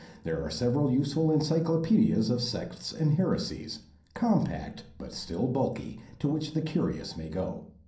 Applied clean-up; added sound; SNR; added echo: none; none; none; reverberation time 0.6 s.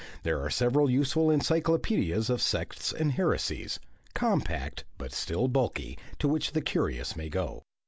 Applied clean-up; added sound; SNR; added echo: none; none; none; none.